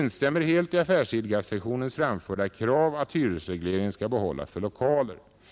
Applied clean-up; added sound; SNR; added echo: none; none; none; none.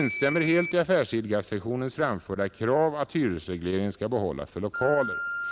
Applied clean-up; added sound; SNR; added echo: none; Telephone; 11 dB; none.